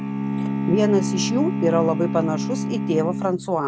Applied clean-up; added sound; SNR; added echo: none; Bowed string instrument; 1 dB; none.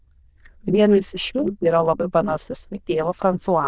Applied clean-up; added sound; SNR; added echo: neural diffusion model UNIVERSE++.